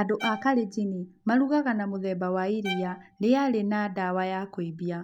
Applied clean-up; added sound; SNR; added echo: none; Bowed string instrument; 17 dB; none.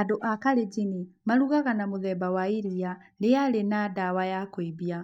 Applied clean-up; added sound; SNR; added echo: neural mask model DeepFilterNet 3.